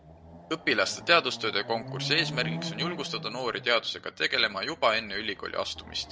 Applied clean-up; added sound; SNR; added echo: none; Chatter / Car passing by / Motorcycle / Traffic noise, roadway noise / Accelerating, revving, vroom; 12 dB; none.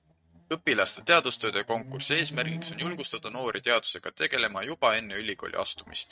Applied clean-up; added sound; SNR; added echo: neural mask model RNNoise.